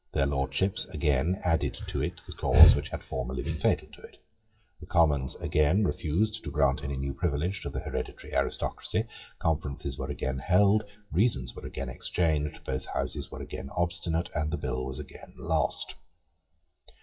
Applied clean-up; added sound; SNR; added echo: classical method WPE with log-MMSE.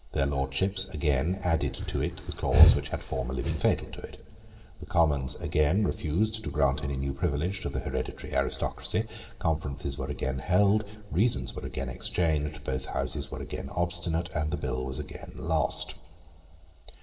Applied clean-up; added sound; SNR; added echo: none; Breathing; -2 dB; reverberation time 2.8 s.